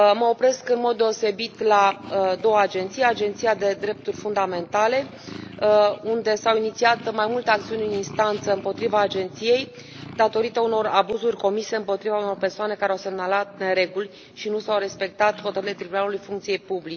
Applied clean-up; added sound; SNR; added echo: none; Purr; 19 dB; none.